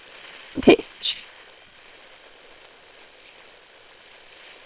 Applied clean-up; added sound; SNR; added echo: neural separator model SepFormer WHAM!.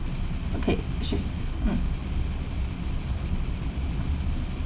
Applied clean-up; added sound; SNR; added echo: none; Strum; 11 dB; none.